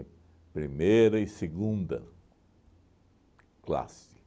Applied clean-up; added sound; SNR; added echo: none; none; none; none.